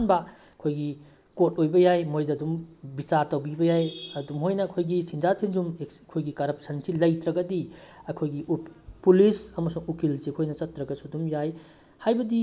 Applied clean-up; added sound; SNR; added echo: none; none; none; none.